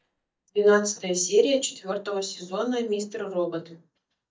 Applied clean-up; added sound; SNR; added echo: neural mask model DeepFilterNet 3.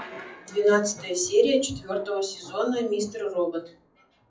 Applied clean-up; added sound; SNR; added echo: classical method WPE with log-MMSE.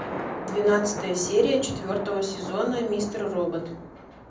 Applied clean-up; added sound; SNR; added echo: none; Thunder; 10 dB; reverberation time 0.6 s.